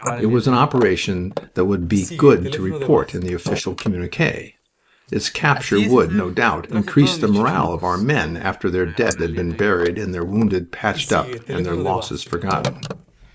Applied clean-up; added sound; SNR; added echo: neural mask model Resemble Enhance denoiser.